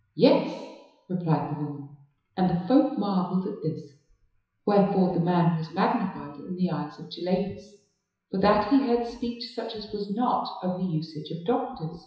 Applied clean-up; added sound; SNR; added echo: classical method WPE with log-MMSE.